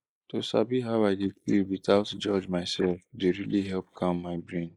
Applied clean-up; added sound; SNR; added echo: neural mask model Resemble Enhance denoiser.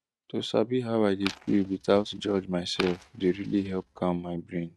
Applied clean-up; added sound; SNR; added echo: neural mask model RNNoise.